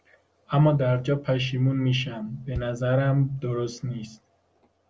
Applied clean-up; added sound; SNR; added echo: none; Bass drum; 17 dB; none.